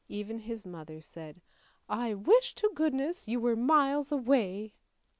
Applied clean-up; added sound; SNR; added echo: none; none; none; none.